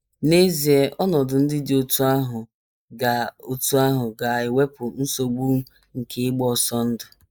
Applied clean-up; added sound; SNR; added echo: neural mask model Resemble Enhance denoiser.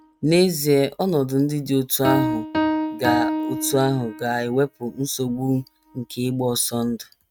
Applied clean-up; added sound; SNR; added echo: neural mask model RNNoise.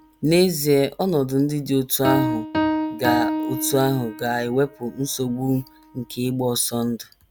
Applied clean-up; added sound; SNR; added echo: none; Piano; 6 dB; none.